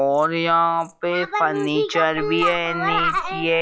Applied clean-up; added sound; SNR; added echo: classical method log-MMSE.